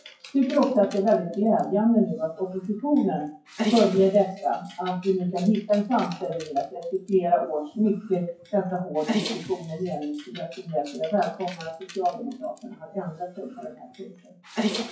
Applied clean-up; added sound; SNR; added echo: classical method WPE with log-MMSE.